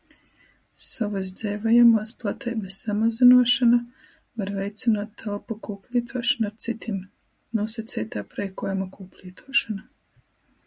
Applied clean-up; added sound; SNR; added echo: none; none; none; none.